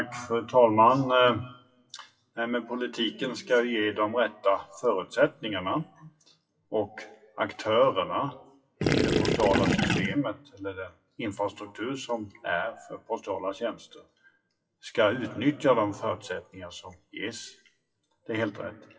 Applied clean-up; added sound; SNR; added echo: classical method WPE with log-MMSE.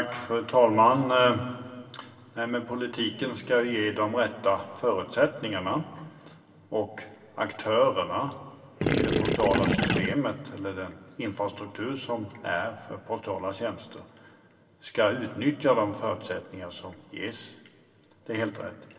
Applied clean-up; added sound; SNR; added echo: none; Gurgling / Liquid; -3 dB; reverberation time 2.7 s.